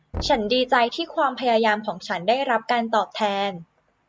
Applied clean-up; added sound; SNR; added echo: none; Knock; 17 dB; none.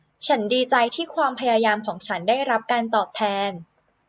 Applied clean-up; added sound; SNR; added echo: none; none; none; none.